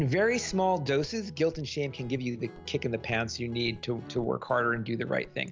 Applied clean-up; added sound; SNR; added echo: none; Guitar; 19 dB; none.